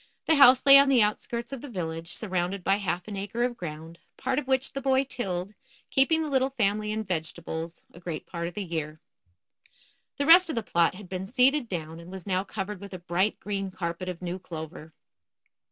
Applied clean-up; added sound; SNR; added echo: none; none; none; none.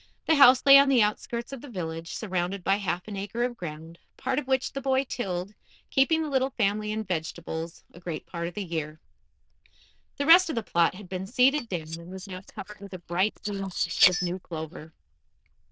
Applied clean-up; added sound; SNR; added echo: neural diffusion model UNIVERSE++.